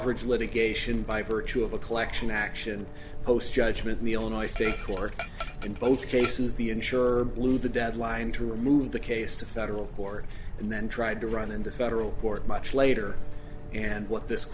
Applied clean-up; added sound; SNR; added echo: none; Brass instrument + Dog; 18 dB; none.